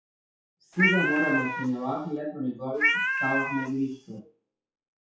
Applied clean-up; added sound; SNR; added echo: classical method WPE with log-MMSE.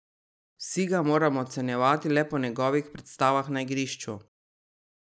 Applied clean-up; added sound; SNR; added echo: none; none; none; none.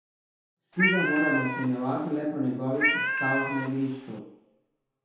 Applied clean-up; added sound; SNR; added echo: none; Cat; -1 dB; reverberation time 0.8 s.